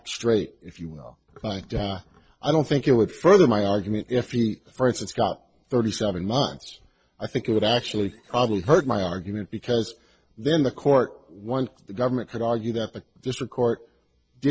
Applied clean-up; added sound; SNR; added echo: neural separator model SepFormer DNS4.